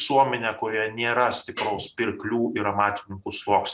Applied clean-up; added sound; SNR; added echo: none; none; none; none.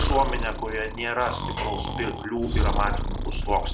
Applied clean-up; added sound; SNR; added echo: none; Breathing; -1 dB; none.